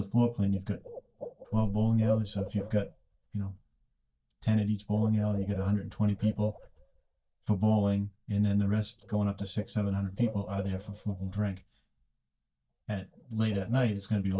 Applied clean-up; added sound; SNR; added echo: neural mask model DeepFilterNet 3.